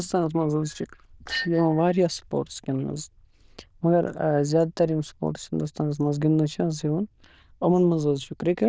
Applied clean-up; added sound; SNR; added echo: neural diffusion model UNIVERSE++.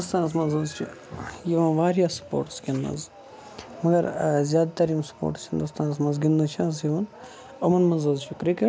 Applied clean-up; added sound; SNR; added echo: none; none; none; none.